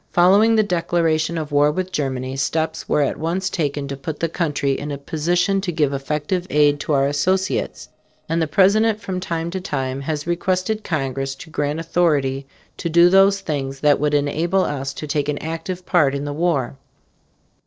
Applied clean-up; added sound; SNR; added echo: neural separator model SepFormer DNS4.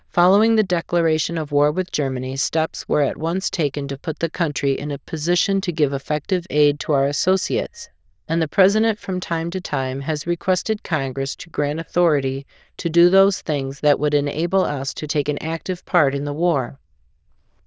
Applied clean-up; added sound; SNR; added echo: neural diffusion model UNIVERSE++.